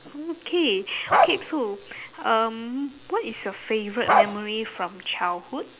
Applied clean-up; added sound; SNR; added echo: none; Bark; -4 dB; none.